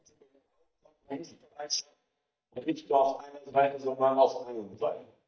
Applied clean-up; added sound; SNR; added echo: neural mask model DeepFilterNet 3.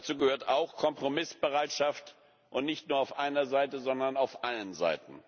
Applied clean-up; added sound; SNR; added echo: none; none; none; none.